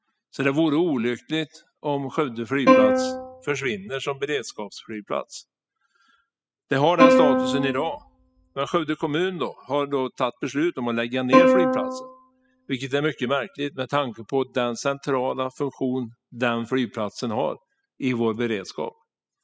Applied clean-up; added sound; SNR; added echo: classical method spectral subtraction.